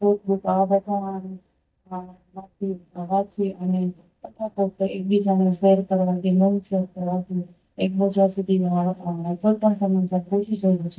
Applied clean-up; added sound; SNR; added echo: neural mask model DeepFilterNet 3.